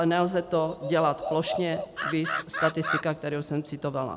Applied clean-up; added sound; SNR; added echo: none; Animal; 7 dB; none.